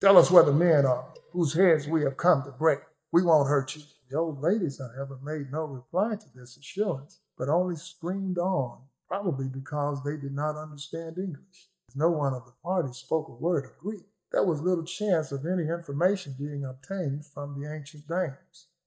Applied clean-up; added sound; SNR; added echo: neural mask model DeepFilterNet 3.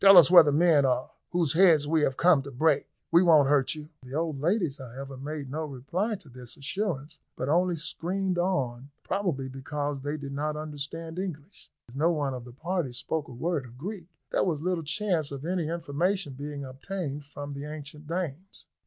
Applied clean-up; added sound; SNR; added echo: none; none; none; none.